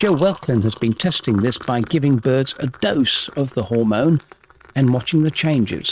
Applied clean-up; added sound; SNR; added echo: neural mask model RNNoise.